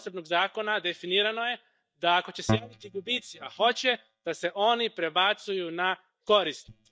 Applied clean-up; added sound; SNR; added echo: neural mask model DeepFilterNet 3.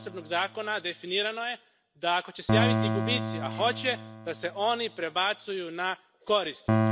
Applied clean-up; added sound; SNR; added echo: none; Piano; 1 dB; none.